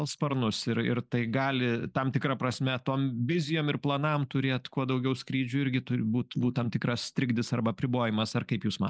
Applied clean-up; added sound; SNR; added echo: neural mask model Resemble Enhance denoiser.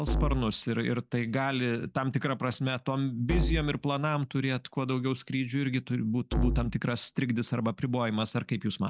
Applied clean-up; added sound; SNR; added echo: none; Musical instrument; 6 dB; none.